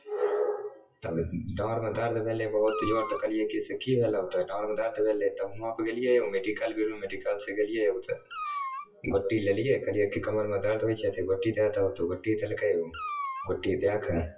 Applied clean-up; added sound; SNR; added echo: classical method WPE with log-MMSE.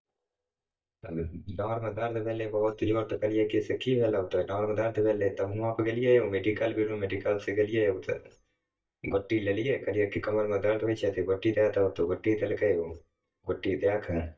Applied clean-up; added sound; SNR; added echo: neural mask model DeepFilterNet 3.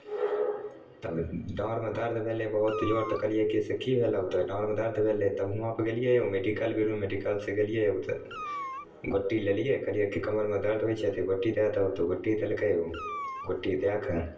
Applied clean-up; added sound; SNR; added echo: none; Meow; 12 dB; reverberation time 0.3 s.